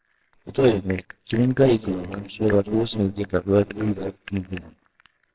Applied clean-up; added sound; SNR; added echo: neural separator model SepFormer WHAMR!.